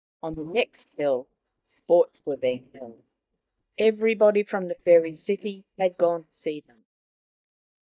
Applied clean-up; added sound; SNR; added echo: neural mask model DeepFilterNet 3.